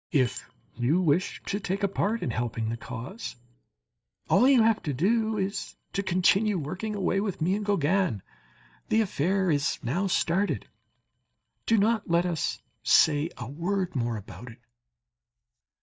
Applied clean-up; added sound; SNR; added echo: neural mask model DeepFilterNet 3.